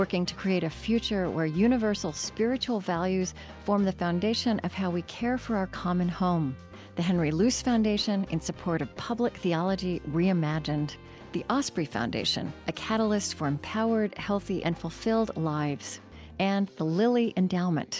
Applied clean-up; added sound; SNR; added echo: none; none; none; none.